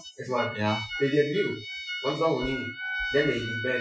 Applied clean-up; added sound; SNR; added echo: classical method Wiener filter.